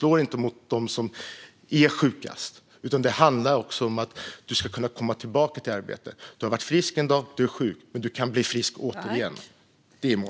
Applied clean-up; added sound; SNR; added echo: none; none; none; none.